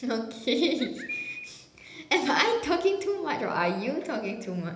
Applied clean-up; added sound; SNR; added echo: none; Bird; 9 dB; reverberation time 1.0 s.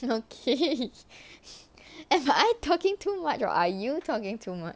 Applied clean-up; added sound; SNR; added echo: none; none; none; none.